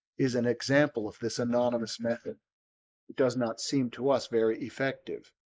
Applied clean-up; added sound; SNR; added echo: neural mask model Resemble Enhance denoiser.